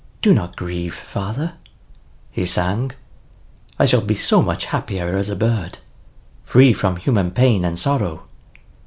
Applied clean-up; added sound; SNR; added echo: none; none; none; none.